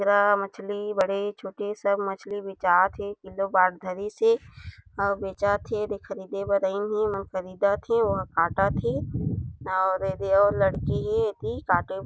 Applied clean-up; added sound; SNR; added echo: none; none; none; none.